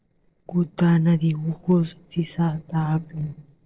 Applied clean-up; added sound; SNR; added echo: neural separator model SepFormer DNS4.